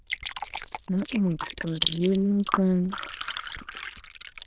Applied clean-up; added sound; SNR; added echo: neural diffusion model UNIVERSE++.